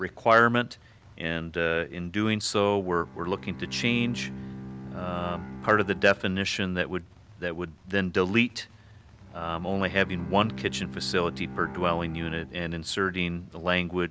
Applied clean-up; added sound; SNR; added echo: none; Bowed string instrument; 15 dB; none.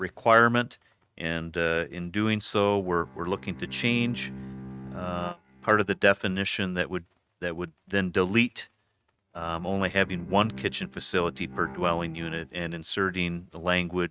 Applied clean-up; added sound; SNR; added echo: neural mask model RNNoise.